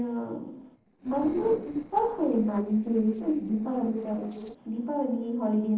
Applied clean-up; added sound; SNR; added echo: neural separator model SepFormer DNS4.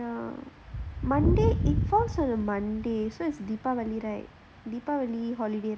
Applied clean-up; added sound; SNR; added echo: none; none; none; none.